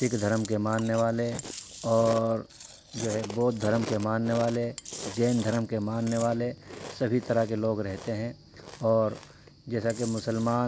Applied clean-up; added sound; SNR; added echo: none; Chewing, mastication; 14 dB; none.